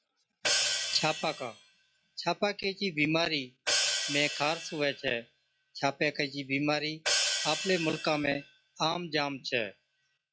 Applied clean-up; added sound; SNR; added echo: classical method log-MMSE.